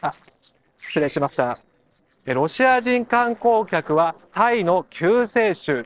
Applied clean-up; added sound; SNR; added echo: neural separator model SepFormer DNS4.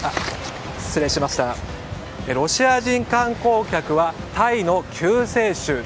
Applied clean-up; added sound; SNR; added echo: none; none; none; none.